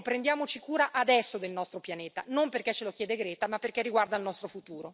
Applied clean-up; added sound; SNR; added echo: none; none; none; none.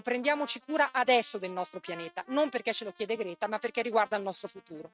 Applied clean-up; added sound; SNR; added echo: neural mask model RNNoise.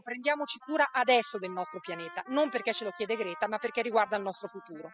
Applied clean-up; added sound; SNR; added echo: classical method spectral subtraction.